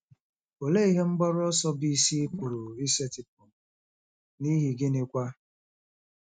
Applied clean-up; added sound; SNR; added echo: neural mask model RNNoise.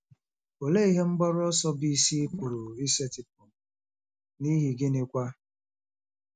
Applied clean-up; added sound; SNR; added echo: none; Gurgling / Liquid; 14 dB; none.